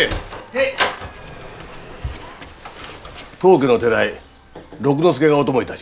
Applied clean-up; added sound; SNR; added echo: none; Sliding door; 12 dB; none.